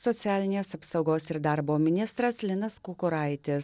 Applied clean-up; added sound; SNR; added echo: none; none; none; none.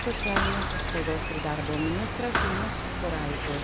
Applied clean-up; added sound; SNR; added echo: none; Thump, thud + Cricket; -3 dB; none.